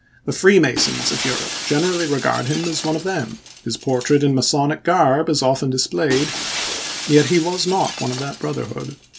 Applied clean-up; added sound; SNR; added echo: none; Shatter; 10 dB; none.